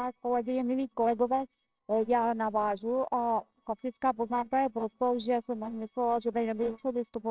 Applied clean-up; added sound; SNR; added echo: neural separator model SepFormer WHAMR!.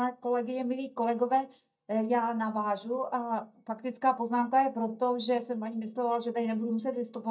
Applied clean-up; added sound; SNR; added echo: neural mask model DeepFilterNet 3.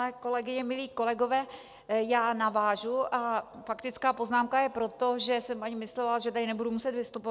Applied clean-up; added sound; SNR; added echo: none; none; none; none.